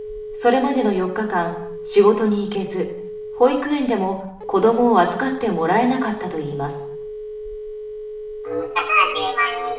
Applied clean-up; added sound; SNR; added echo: none; Telephone; 11 dB; reverberation time 0.7 s.